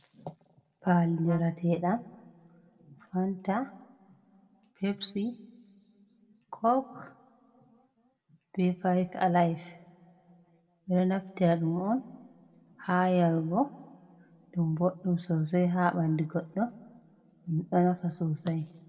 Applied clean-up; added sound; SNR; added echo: none; Brass instrument; 17 dB; reverberation time 0.7 s.